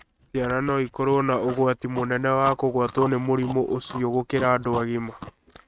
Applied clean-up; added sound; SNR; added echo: neural mask model RNNoise.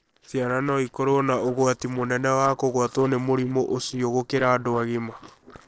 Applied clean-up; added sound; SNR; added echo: neural separator model SepFormer DNS4.